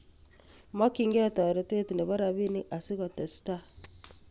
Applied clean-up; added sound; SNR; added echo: none; none; none; none.